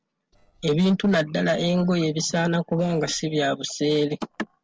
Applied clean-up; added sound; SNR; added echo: neural separator model SepFormer DNS4.